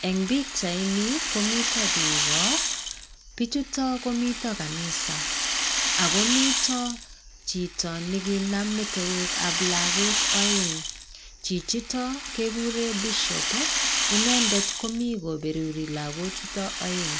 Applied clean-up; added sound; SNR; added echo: none; Rattle (instrument); -1 dB; none.